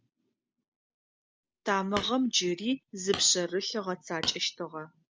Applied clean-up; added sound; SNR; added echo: none; Hammer; 12 dB; none.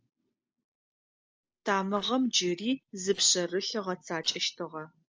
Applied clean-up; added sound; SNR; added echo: neural separator model SepFormer DNS4.